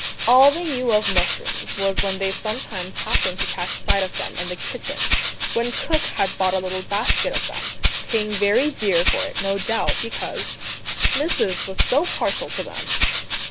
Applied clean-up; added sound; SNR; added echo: none; Rattle (instrument); 0 dB; none.